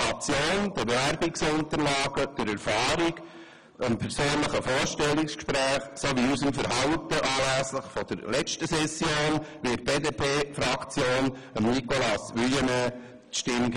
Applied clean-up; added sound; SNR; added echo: none; none; none; none.